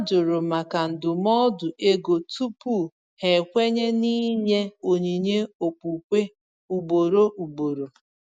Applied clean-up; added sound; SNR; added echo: none; none; none; none.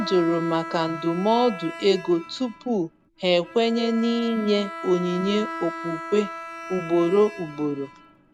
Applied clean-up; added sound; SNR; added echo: none; Bowed string instrument; 12 dB; none.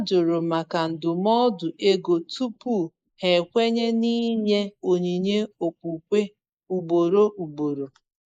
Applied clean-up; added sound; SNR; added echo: neural mask model Resemble Enhance denoiser.